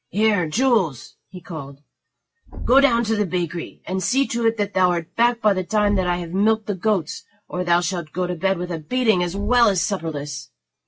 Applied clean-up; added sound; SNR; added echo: classical method log-MMSE.